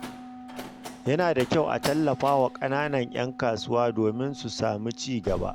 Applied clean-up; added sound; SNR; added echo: none; Wind instrument, woodwind instrument + Slam; 14 dB; none.